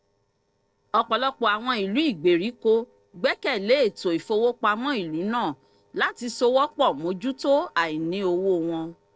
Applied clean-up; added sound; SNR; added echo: neural separator model SepFormer DNS4.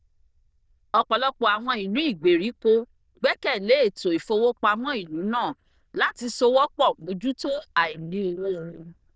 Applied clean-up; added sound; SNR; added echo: neural diffusion model UNIVERSE++.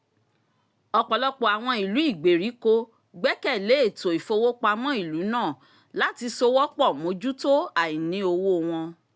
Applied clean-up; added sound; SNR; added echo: none; none; none; none.